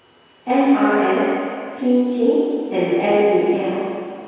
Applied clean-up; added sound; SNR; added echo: none; none; none; reverberation time 2.2 s.